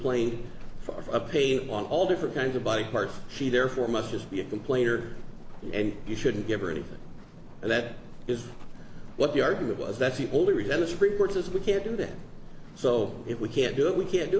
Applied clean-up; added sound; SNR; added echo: none; Walk, footsteps; 11 dB; none.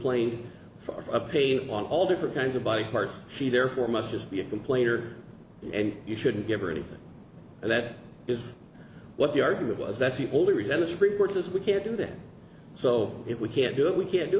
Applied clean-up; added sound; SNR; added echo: none; none; none; none.